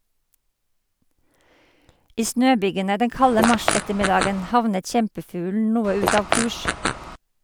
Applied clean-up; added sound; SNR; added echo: none; Fart; 2 dB; none.